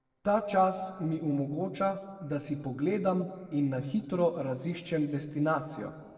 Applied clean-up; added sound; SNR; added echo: neural separator model SepFormer DNS4.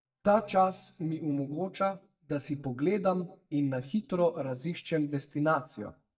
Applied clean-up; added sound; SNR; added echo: neural mask model DeepFilterNet 3.